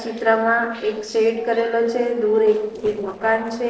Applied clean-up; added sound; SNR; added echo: neural separator model SepFormer DNS4.